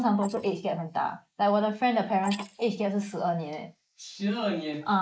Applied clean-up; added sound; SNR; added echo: neural mask model Resemble Enhance denoiser.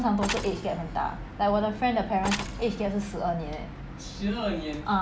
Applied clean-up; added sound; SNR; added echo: none; Mechanisms; 10 dB; none.